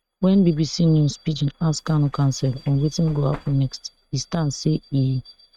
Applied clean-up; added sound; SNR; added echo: neural mask model RNNoise.